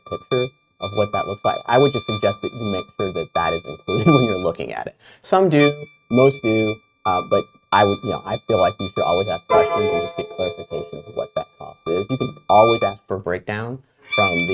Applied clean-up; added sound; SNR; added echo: neural mask model RNNoise.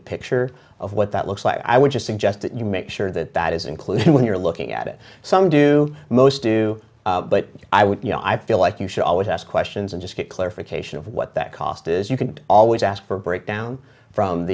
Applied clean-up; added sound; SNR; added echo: none; none; none; none.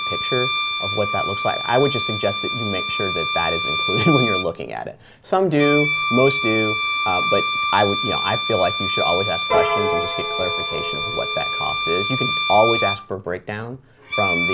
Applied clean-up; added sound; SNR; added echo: none; Bowed string instrument + Piano; 0 dB; none.